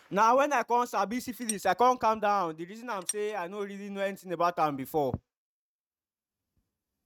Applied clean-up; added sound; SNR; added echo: neural mask model RNNoise.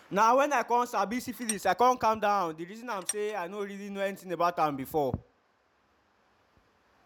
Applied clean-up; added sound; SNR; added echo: none; Tools; 12 dB; none.